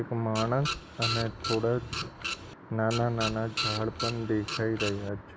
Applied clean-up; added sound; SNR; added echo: none; Printer; 5 dB; none.